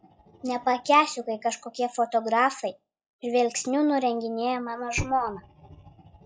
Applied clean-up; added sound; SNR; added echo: classical method log-MMSE.